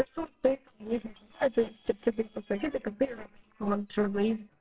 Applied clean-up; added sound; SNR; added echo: neural separator model SepFormer WHAMR!.